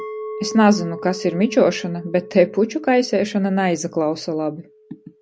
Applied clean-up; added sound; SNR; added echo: none; Chink, clink; 15 dB; none.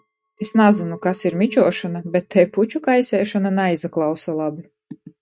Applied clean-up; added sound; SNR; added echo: neural mask model RNNoise.